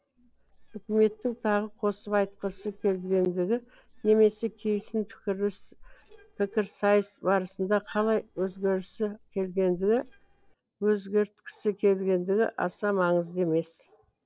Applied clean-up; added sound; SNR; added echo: neural separator model SepFormer DNS4.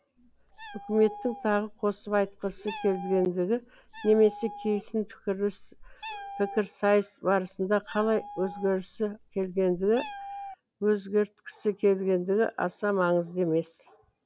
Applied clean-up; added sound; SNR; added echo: none; Meow; 15 dB; none.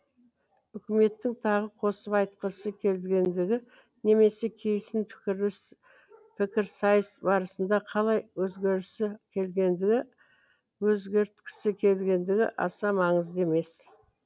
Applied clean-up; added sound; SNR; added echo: none; none; none; none.